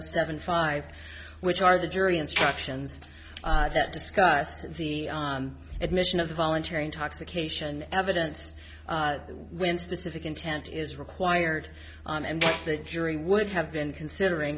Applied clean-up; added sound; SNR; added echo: none; Tambourine; -5 dB; none.